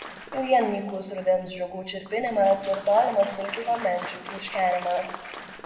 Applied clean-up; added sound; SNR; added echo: none; Applause; 14 dB; reverberation time 1.3 s.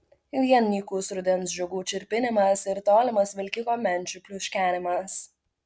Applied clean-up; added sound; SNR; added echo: none; none; none; none.